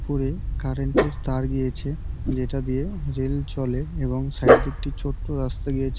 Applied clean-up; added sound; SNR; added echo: none; Dog; -2 dB; none.